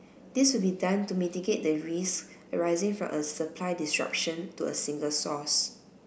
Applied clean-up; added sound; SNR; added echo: none; none; none; none.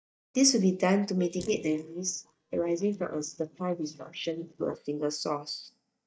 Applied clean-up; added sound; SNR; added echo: neural mask model DeepFilterNet 3.